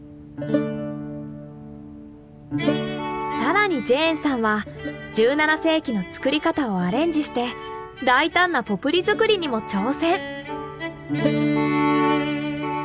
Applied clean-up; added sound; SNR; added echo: none; none; none; none.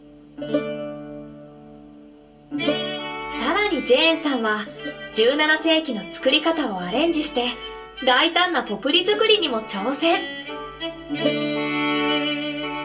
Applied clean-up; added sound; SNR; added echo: none; none; none; reverberation time 0.2 s.